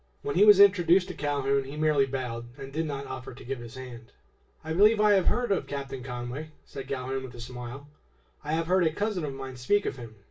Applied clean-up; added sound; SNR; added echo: none; none; none; reverberation time 0.2 s.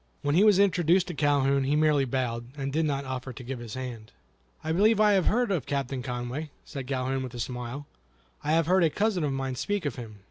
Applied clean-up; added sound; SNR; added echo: none; none; none; none.